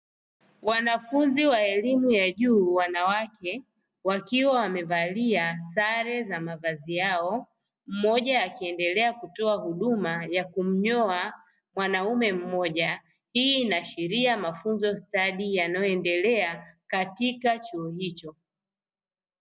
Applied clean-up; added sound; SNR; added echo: none; none; none; none.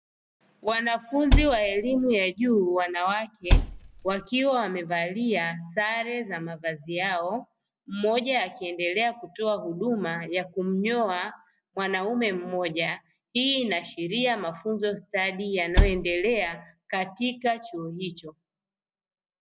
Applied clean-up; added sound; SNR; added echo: none; Cupboard open or close; -4 dB; none.